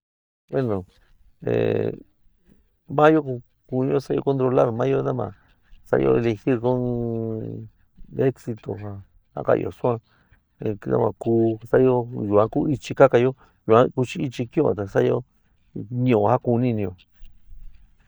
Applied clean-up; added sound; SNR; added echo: neural mask model DeepFilterNet 3.